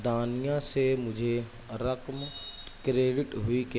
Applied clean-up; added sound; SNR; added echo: none; none; none; none.